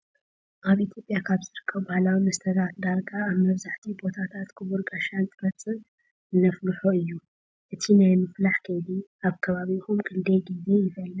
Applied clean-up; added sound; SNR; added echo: none; none; none; none.